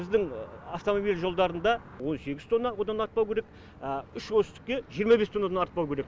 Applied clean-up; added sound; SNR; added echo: none; none; none; none.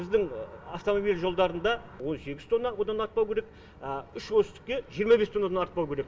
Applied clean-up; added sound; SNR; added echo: none; none; none; reverberation time 0.2 s.